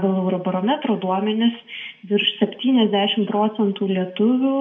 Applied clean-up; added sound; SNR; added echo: none; none; none; reverberation time 0.5 s.